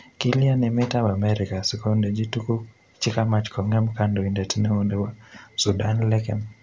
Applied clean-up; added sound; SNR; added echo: none; none; none; none.